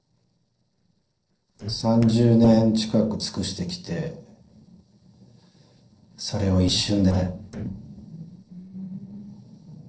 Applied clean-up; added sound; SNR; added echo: neural separator model SepFormer DNS4.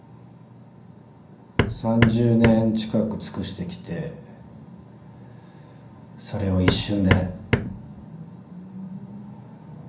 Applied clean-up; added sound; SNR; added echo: none; Hammer; -1 dB; reverberation time 0.6 s.